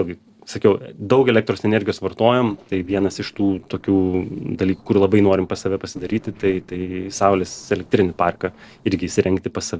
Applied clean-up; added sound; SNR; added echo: neural separator model SepFormer DNS4.